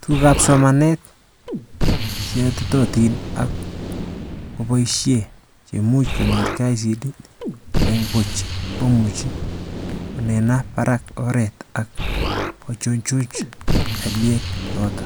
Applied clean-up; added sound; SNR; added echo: none; Explosion; 4 dB; none.